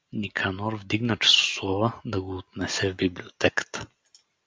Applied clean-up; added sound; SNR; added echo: none; none; none; none.